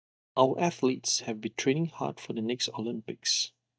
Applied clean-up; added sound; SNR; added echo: neural mask model DeepFilterNet 3.